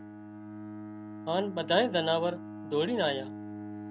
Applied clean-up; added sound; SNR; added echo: none; Bowed string instrument; 10 dB; none.